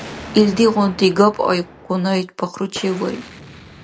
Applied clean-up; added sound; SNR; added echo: none; Explosion; 18 dB; none.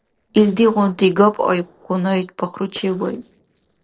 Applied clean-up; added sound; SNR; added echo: neural separator model SepFormer DNS4.